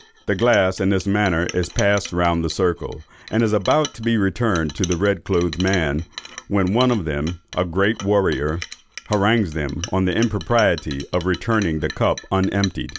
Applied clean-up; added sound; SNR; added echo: none; Chink, clink; 17 dB; none.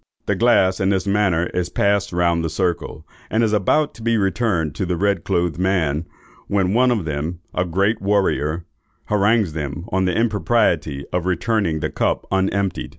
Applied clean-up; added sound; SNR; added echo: none; none; none; none.